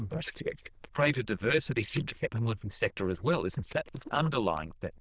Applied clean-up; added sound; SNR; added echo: neural diffusion model UNIVERSE++.